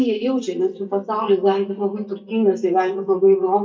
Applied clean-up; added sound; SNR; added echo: neural mask model DeepFilterNet 3.